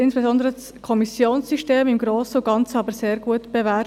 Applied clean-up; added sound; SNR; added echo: none; none; none; none.